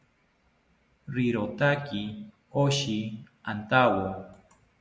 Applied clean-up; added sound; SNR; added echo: none; none; none; none.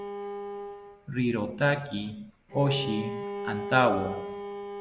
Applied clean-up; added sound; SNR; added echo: none; Bowed string instrument; 8 dB; none.